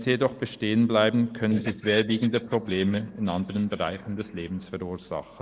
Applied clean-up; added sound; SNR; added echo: neural mask model Resemble Enhance denoiser.